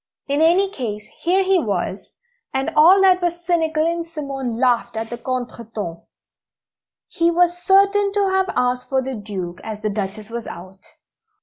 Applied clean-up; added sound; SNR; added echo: none; Tambourine; 18 dB; none.